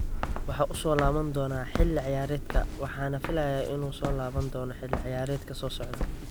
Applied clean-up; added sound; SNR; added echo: none; Walk, footsteps; 1 dB; none.